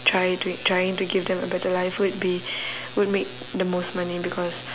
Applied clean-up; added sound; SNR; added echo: none; none; none; none.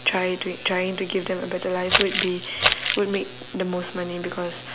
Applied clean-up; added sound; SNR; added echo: none; Crumpling, crinkling; -2 dB; none.